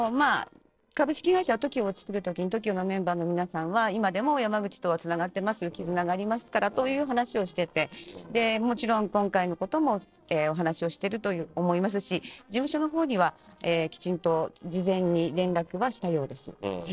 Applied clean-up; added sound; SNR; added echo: neural separator model SepFormer DNS4.